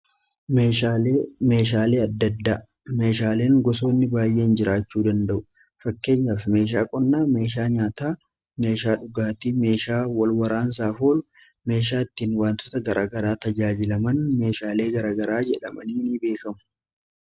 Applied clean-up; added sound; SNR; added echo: none; none; none; none.